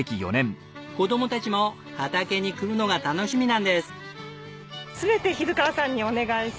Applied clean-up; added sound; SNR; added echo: none; none; none; none.